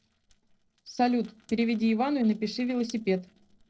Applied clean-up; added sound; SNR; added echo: neural separator model SepFormer DNS4.